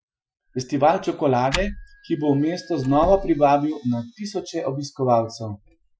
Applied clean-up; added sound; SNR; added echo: classical method Wiener filter.